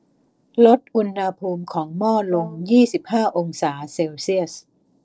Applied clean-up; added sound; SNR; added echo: neural separator model SepFormer DNS4.